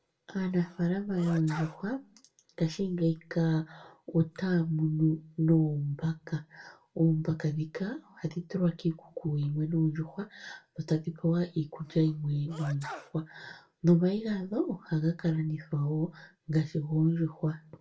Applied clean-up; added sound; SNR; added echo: none; Sneeze; 18 dB; reverberation time 0.2 s.